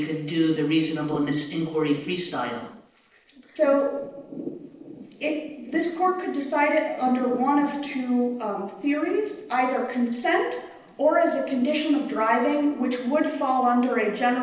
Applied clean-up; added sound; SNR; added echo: neural separator model SepFormer DNS4.